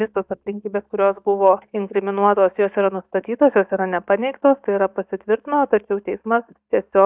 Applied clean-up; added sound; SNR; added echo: neural mask model DeepFilterNet 3.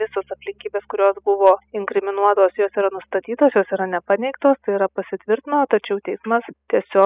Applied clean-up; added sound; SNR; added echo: classical method spectral subtraction.